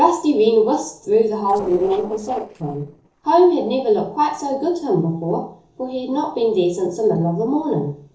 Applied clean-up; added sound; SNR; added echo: neural separator model SepFormer DNS4.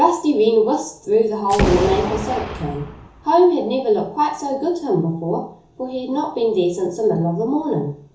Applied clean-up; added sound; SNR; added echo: none; Boom; 6 dB; reverberation time 0.7 s.